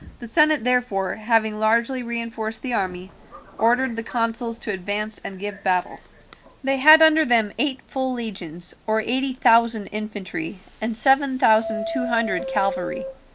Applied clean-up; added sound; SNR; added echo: none; Subway, metro, underground; 14 dB; none.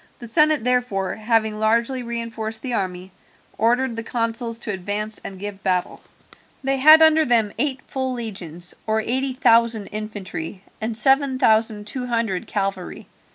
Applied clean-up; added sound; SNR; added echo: none; none; none; none.